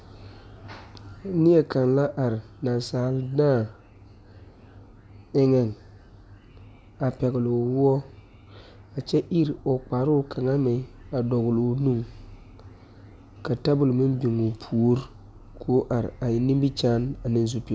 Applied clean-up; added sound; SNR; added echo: none; none; none; none.